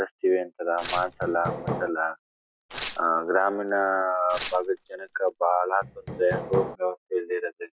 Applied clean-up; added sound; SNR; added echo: none; Hammer + Tearing; 9 dB; none.